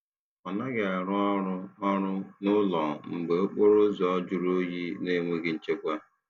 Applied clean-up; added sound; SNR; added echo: none; none; none; none.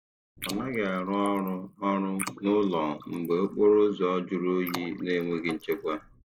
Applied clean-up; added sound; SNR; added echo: neural mask model Resemble Enhance denoiser.